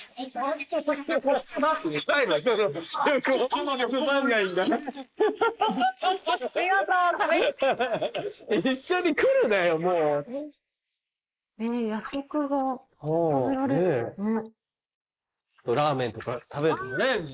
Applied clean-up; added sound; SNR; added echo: neural mask model Resemble Enhance denoiser.